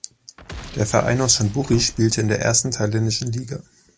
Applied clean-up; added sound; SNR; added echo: none; Slam / Wood + Boom; 17 dB; none.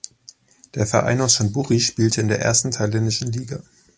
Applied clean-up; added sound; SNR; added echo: none; none; none; none.